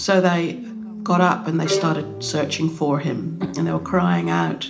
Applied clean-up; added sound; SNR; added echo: none; Bowed string instrument; 11 dB; reverberation time 0.4 s.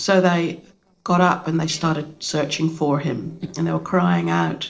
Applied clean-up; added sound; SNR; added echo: neural separator model SepFormer DNS4.